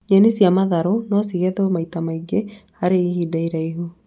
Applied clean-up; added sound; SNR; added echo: none; none; none; none.